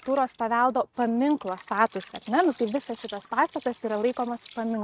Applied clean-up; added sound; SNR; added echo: neural mask model RNNoise.